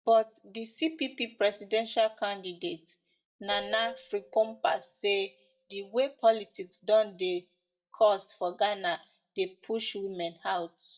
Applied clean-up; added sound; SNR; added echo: neural mask model DeepFilterNet 3.